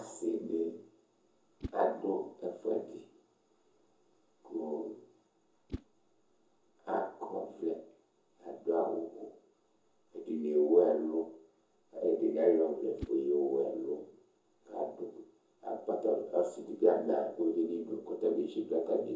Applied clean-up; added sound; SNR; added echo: none; Whoosh, swoosh, swish; 17 dB; reverberation time 0.5 s.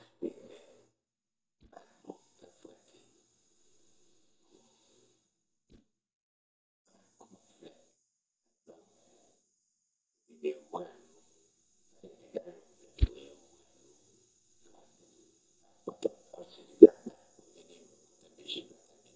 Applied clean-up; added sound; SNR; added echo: neural mask model DeepFilterNet 3.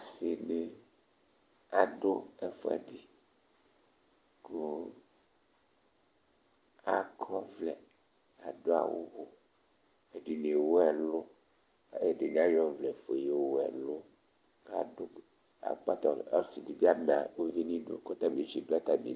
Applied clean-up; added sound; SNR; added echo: none; none; none; none.